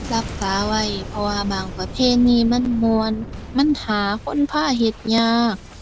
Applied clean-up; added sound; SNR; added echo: none; Boom; 12 dB; none.